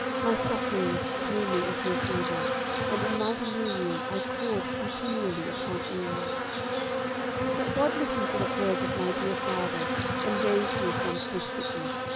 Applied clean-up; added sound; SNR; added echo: none; Insect; -3 dB; none.